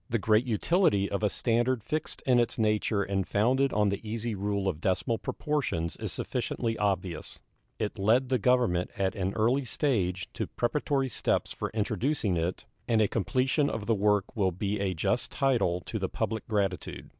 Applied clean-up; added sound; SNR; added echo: none; none; none; none.